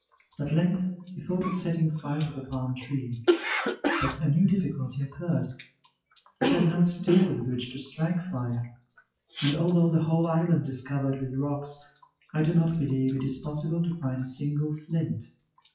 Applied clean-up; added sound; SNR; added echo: classical method WPE with log-MMSE.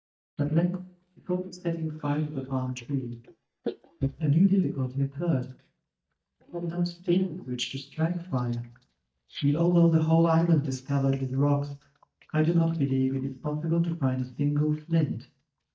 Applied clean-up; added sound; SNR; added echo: neural mask model DeepFilterNet 3.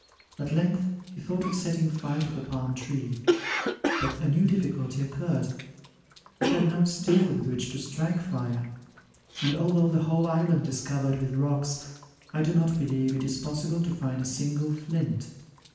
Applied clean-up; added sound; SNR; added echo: none; Cough; 9 dB; reverberation time 0.9 s.